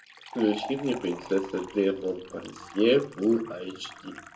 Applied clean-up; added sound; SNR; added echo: none; Liquid; 16 dB; reverberation time 0.2 s.